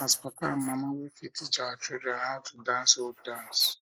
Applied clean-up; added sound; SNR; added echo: neural mask model Resemble Enhance denoiser.